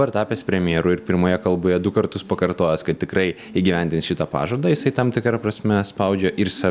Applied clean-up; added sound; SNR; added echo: none; none; none; none.